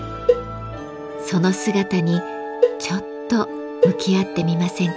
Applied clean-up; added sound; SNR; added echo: none; Cowbell; 2 dB; none.